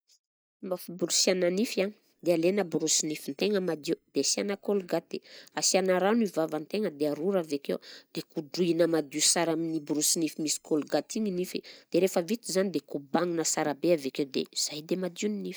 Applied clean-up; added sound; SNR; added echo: neural mask model DeepFilterNet 3.